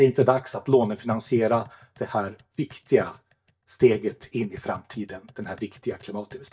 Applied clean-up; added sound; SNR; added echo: neural mask model DeepFilterNet 3.